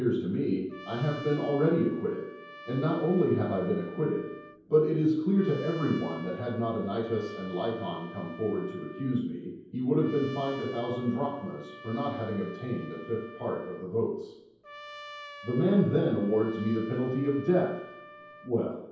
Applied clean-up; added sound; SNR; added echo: none; Trumpet; 18 dB; reverberation time 0.9 s.